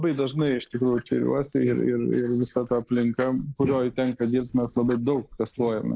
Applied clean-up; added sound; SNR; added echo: neural mask model Resemble Enhance denoiser.